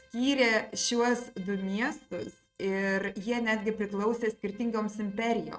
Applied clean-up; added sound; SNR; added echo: neural mask model RNNoise.